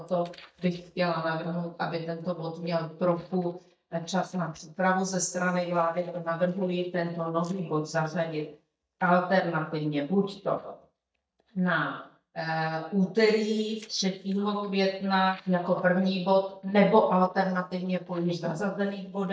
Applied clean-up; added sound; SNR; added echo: neural mask model DeepFilterNet 3.